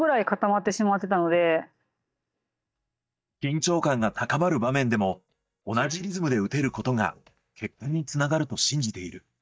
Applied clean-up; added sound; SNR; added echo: neural mask model DeepFilterNet 3.